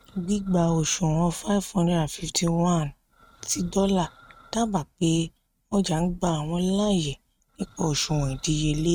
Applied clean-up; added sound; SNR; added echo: neural mask model RNNoise.